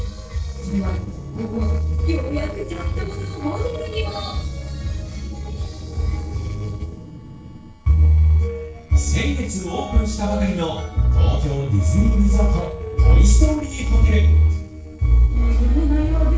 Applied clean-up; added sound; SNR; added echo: neural separator model SepFormer DNS4.